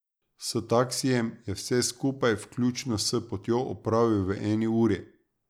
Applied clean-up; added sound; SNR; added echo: none; none; none; none.